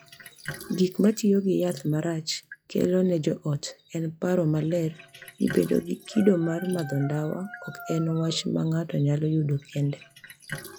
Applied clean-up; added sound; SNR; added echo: classical method log-MMSE.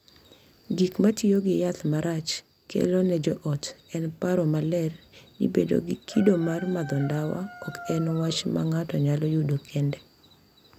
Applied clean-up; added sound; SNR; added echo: none; none; none; none.